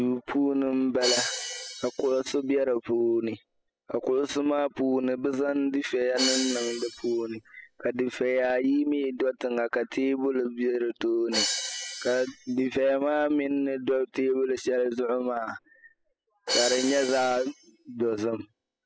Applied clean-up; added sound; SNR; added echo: classical method spectral subtraction.